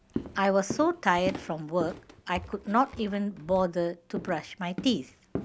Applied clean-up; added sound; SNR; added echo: none; Walk, footsteps; 12 dB; none.